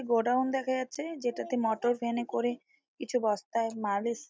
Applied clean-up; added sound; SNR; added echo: none; none; none; none.